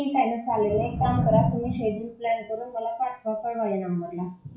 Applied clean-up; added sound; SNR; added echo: classical method WPE with log-MMSE.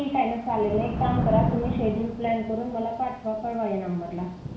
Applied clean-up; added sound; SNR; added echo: none; Thunder / Rain; 4 dB; reverberation time 0.6 s.